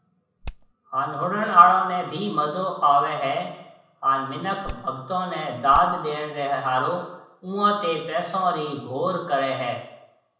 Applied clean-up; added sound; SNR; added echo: none; Hammer; 12 dB; reverberation time 0.7 s.